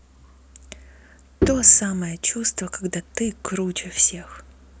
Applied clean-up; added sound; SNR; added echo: none; Bowed string instrument; 6 dB; none.